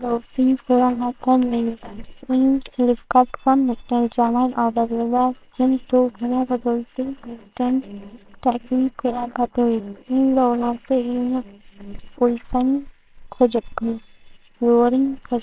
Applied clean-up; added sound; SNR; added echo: neural separator model SepFormer WHAMR!.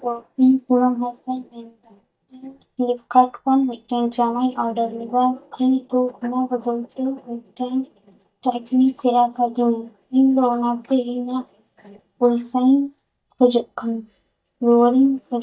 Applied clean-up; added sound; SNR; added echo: neural mask model DeepFilterNet 3.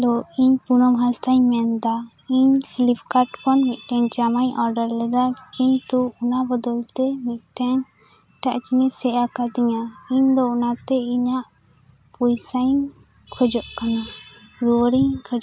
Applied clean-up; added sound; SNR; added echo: none; none; none; none.